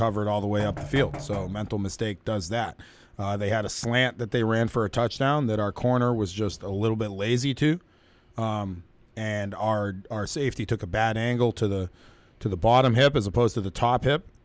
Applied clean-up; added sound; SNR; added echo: none; Knock; 11 dB; none.